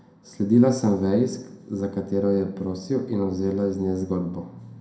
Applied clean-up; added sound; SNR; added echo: none; none; none; reverberation time 0.4 s.